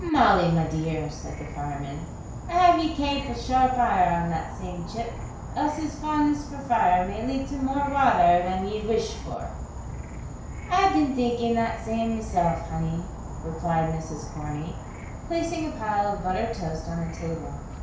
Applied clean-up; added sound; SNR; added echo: none; Insect / Frog; 9 dB; reverberation time 0.6 s.